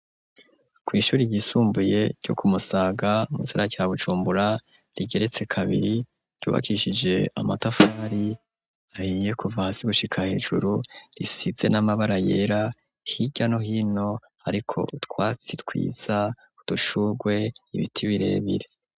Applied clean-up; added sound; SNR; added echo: neural mask model RNNoise.